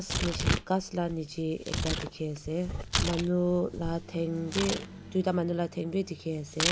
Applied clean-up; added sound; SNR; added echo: none; Tearing; 4 dB; none.